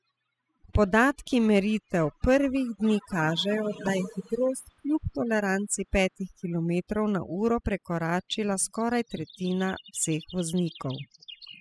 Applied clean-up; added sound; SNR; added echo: classical method spectral subtraction.